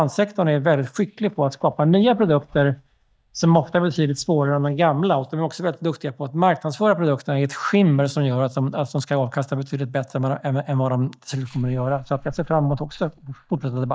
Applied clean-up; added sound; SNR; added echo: neural mask model DeepFilterNet 3.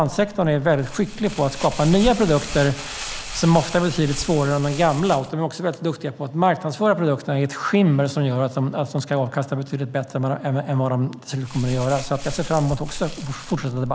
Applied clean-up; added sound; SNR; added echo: none; Crumpling, crinkling; 14 dB; none.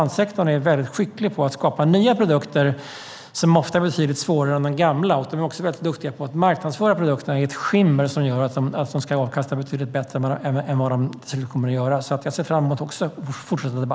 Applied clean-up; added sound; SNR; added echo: none; none; none; none.